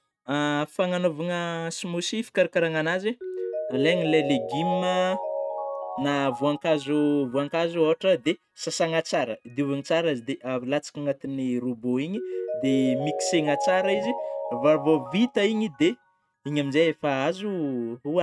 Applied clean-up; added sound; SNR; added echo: neural mask model RNNoise.